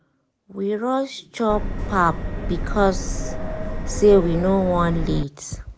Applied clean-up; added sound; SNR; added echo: none; Subway, metro, underground; 3 dB; none.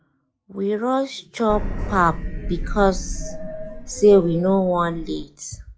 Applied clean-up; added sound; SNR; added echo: classical method log-MMSE.